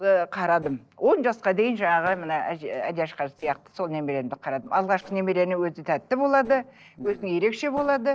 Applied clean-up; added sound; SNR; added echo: neural separator model SepFormer DNS4.